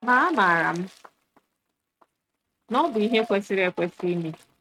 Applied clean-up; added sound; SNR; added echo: neural mask model RNNoise.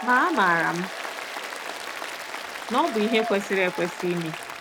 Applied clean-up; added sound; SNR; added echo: none; Applause; 8 dB; none.